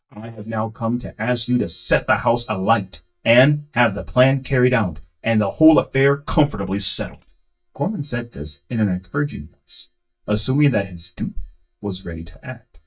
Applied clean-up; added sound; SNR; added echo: neural mask model DeepFilterNet 3.